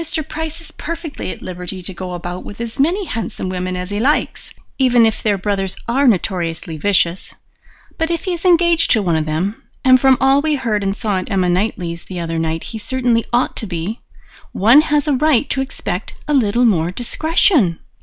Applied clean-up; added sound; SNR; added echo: none; none; none; none.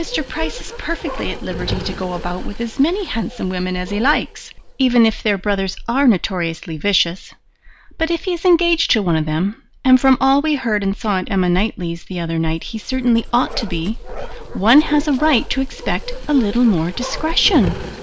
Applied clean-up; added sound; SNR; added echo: none; Bark; 13 dB; none.